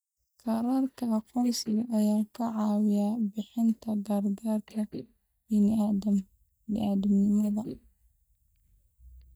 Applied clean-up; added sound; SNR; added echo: neural mask model DeepFilterNet 3.